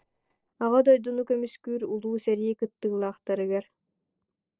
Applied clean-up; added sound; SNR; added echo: neural separator model SepFormer DNS4.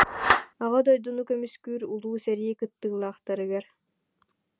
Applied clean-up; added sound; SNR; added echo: none; Clapping; 3 dB; none.